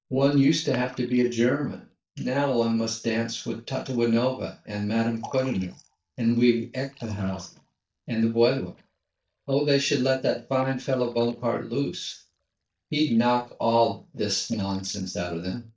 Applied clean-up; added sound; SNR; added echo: neural mask model DeepFilterNet 3.